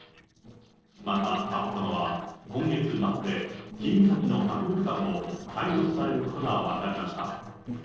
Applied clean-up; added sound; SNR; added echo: neural separator model SepFormer DNS4.